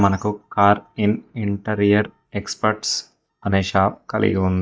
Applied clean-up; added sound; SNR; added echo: neural mask model DeepFilterNet 3.